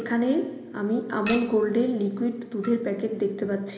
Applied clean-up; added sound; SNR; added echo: none; Chink, clink; 18 dB; reverberation time 1.1 s.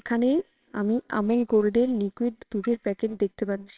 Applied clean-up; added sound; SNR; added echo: neural separator model SepFormer WHAMR!.